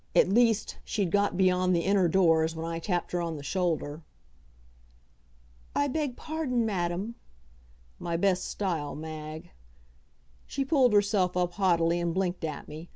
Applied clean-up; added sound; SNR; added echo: none; none; none; none.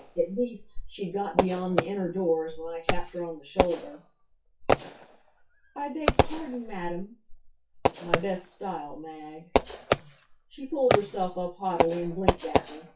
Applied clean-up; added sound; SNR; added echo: classical method WPE with log-MMSE.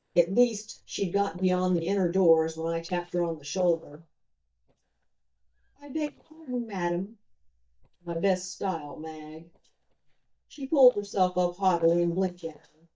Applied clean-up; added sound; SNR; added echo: neural mask model DeepFilterNet 3.